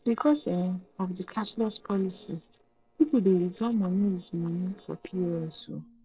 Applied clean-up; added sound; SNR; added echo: neural separator model SepFormer DNS4.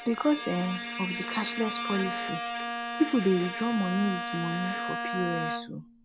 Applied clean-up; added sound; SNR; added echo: none; Bowed string instrument; 4 dB; none.